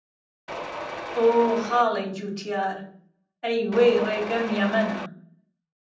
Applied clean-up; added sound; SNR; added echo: none; Mechanisms; 8 dB; reverberation time 0.6 s.